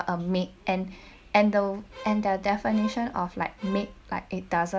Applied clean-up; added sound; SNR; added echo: none; Bowed string instrument; 15 dB; none.